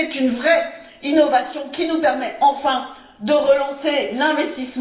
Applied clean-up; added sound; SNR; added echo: none; none; none; reverberation time 0.8 s.